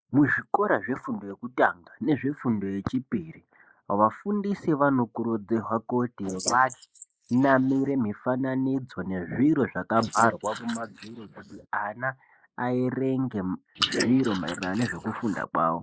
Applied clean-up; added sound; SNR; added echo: neural mask model Resemble Enhance denoiser.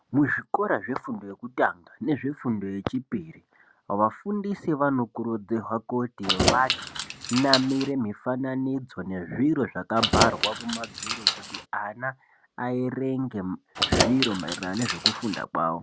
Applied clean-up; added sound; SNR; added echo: none; Keys jangling; 0 dB; none.